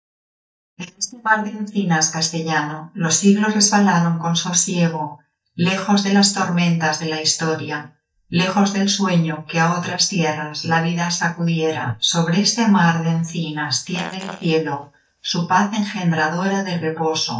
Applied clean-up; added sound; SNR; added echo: neural mask model DeepFilterNet 3.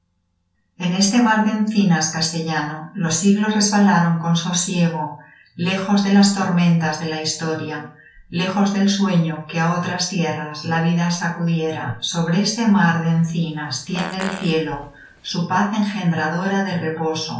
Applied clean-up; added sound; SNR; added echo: none; Fart; 16 dB; reverberation time 0.3 s.